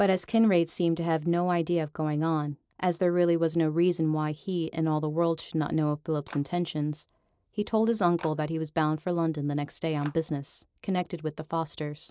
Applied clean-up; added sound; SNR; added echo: neural separator model SepFormer DNS4.